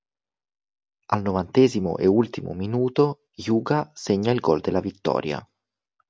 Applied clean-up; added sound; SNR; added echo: none; none; none; none.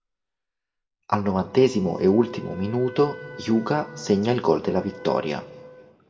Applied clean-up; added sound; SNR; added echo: none; Wind instrument, woodwind instrument; 19 dB; reverberation time 1.1 s.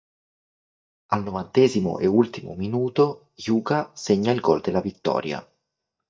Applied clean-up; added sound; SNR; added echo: neural mask model DeepFilterNet 3.